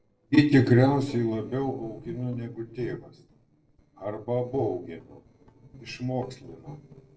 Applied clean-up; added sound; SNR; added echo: neural separator model SepFormer DNS4.